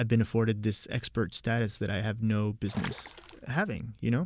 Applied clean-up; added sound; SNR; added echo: none; Water / Splash, splatter; 14 dB; none.